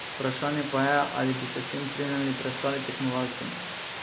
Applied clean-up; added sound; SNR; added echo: none; Water; 3 dB; none.